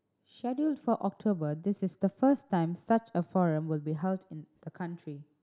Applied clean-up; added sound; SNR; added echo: none; none; none; none.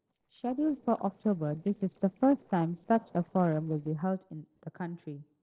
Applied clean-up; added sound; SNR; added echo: neural separator model SepFormer DNS4.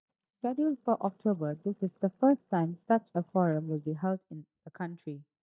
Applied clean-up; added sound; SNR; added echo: neural mask model DeepFilterNet 3.